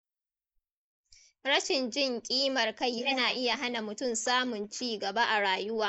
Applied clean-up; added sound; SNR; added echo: neural mask model Resemble Enhance denoiser.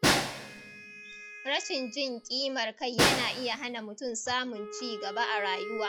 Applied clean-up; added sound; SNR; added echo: classical method log-MMSE.